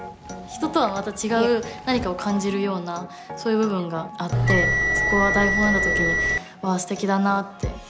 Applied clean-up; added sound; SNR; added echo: none; Bell; -3 dB; none.